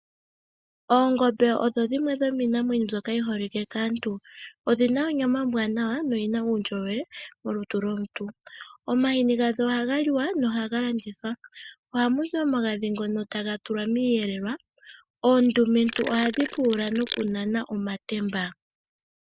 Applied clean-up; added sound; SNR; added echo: neural mask model DeepFilterNet 3.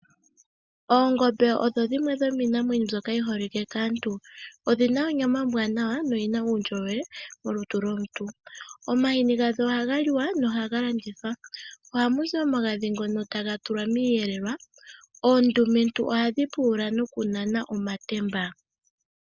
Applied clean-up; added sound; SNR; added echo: none; none; none; none.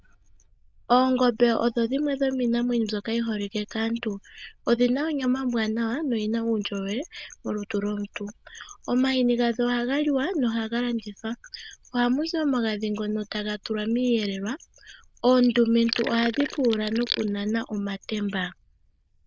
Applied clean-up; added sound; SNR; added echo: neural diffusion model UNIVERSE++.